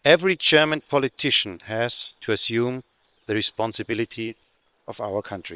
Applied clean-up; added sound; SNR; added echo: neural separator model SepFormer WHAM!.